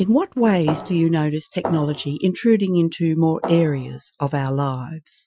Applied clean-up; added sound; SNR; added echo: classical method Wiener filter.